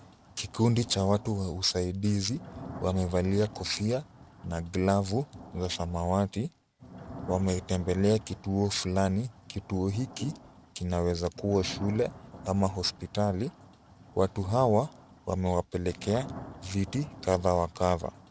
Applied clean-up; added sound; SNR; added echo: none; Thunder / Rain; 17 dB; none.